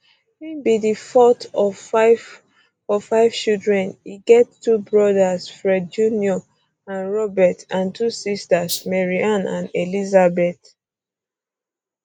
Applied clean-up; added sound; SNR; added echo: neural mask model Resemble Enhance denoiser.